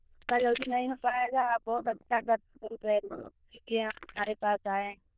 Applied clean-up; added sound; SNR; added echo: neural diffusion model UNIVERSE++.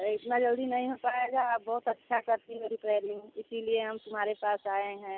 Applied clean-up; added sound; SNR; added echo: none; none; none; none.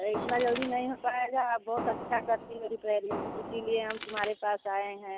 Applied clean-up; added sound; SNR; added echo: none; Crack + Fireworks; 7 dB; none.